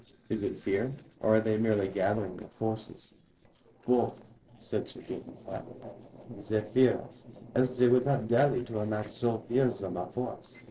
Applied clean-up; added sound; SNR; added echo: neural separator model SepFormer DNS4.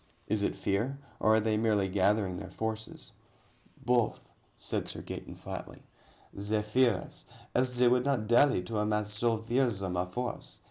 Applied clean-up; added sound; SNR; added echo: none; none; none; none.